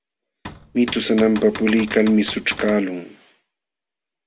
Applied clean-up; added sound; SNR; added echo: none; Cupboard open or close / Door; 13 dB; none.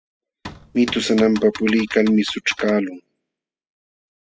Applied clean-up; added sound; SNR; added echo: classical method spectral subtraction.